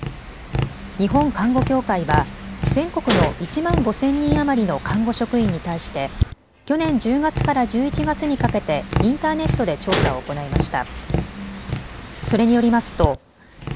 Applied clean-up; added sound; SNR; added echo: none; Tap; 4 dB; none.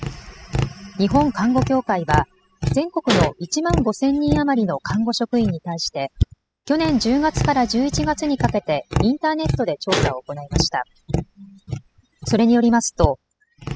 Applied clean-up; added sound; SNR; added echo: classical method spectral subtraction.